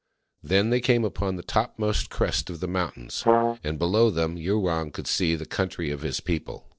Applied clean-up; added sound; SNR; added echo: neural separator model SepFormer DNS4.